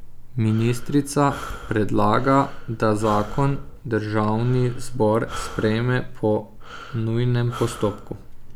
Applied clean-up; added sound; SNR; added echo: none; Breathing; 9 dB; none.